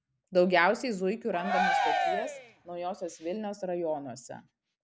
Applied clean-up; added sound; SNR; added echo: none; Cheering; -1 dB; none.